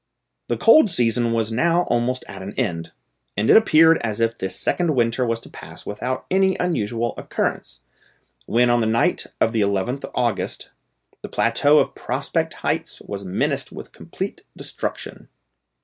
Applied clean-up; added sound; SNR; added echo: none; none; none; none.